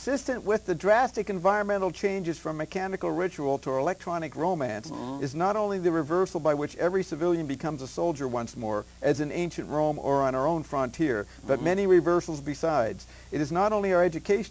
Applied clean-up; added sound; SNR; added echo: none; none; none; none.